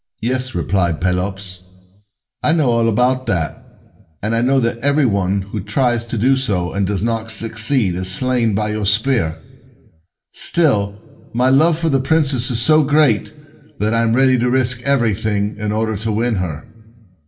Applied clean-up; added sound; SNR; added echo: none; none; none; reverberation time 0.7 s.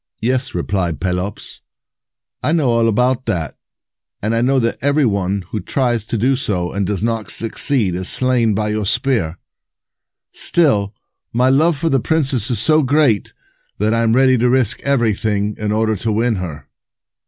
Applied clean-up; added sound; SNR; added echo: none; none; none; none.